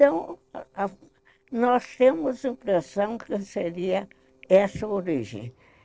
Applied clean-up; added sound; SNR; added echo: neural separator model SepFormer DNS4.